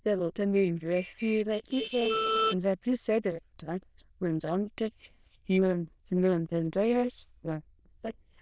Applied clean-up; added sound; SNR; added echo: neural diffusion model UNIVERSE++.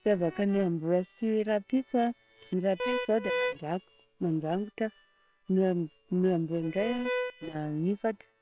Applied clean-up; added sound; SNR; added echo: neural separator model SepFormer WHAM!.